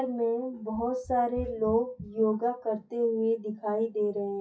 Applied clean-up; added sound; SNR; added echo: classical method WPE with log-MMSE.